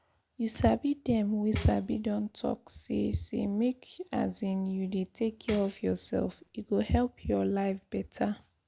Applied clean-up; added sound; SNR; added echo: none; Tambourine; 1 dB; none.